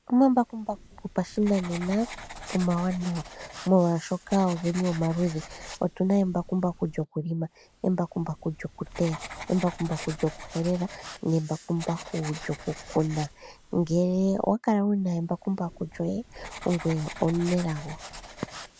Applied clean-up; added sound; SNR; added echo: none; Writing; 16 dB; none.